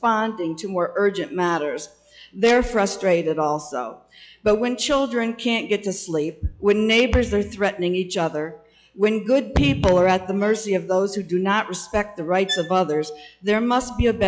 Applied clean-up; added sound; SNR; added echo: classical method log-MMSE.